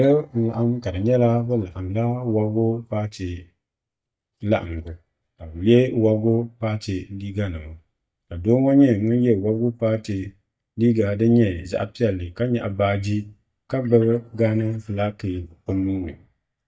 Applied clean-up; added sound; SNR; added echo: neural mask model DeepFilterNet 3.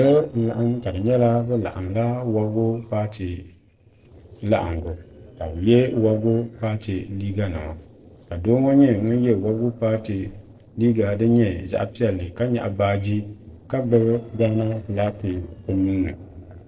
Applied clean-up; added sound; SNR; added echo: neural separator model SepFormer DNS4.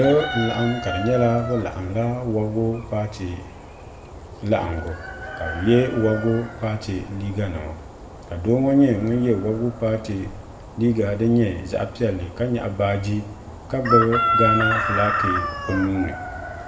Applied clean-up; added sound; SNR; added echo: none; Chicken, rooster; 6 dB; reverberation time 0.7 s.